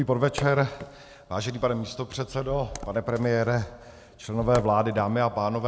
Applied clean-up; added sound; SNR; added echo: none; Wood; 18 dB; none.